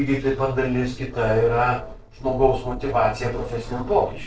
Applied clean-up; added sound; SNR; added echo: neural separator model SepFormer DNS4.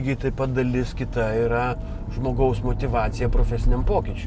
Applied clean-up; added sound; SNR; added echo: none; none; none; none.